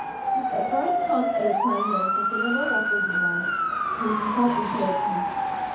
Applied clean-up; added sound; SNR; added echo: none; Motor vehicle (road) / Siren; -4 dB; reverberation time 0.6 s.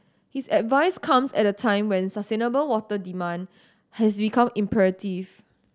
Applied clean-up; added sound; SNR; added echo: none; none; none; none.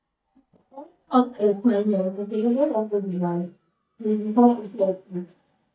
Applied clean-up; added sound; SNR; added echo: neural mask model DeepFilterNet 3.